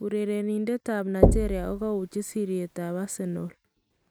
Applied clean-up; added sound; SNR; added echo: none; Knock / Wood; -2 dB; none.